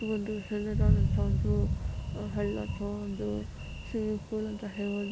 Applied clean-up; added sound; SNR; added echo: none; Thunder; -3 dB; none.